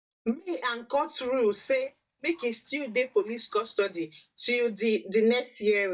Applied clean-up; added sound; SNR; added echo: neural mask model DeepFilterNet 3.